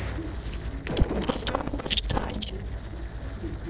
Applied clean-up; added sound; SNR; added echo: neural separator model SepFormer DNS4.